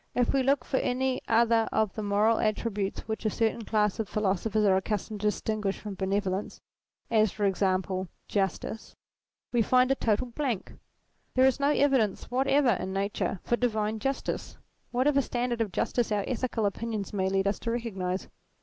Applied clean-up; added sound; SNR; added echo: none; none; none; none.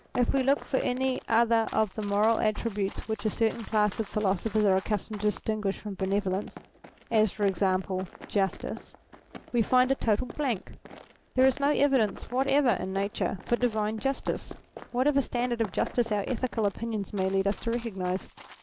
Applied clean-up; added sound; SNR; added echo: none; Run; 18 dB; none.